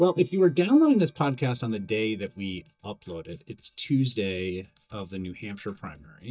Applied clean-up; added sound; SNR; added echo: neural mask model DeepFilterNet 3.